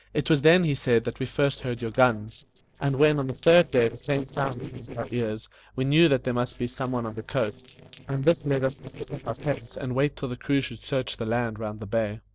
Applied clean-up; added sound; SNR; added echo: neural separator model SepFormer DNS4.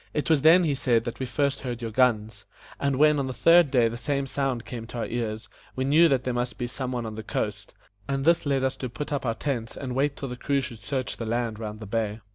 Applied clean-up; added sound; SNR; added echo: none; none; none; none.